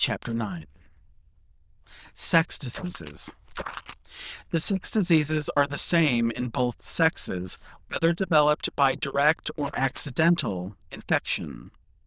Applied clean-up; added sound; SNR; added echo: neural diffusion model UNIVERSE++.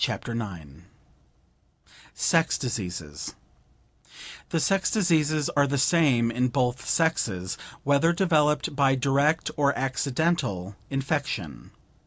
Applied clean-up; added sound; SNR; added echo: none; none; none; none.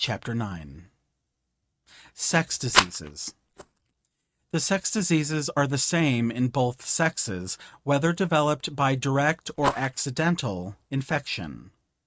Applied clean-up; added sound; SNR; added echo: neural mask model RNNoise.